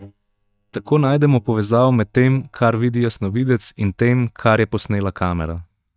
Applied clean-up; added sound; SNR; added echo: neural mask model DeepFilterNet 3.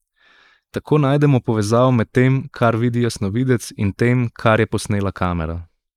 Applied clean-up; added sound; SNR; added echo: neural mask model Resemble Enhance denoiser.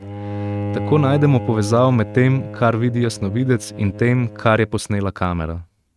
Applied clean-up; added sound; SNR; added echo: neural mask model RNNoise.